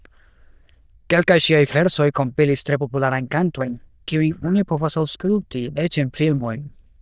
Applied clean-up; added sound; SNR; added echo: neural diffusion model UNIVERSE++.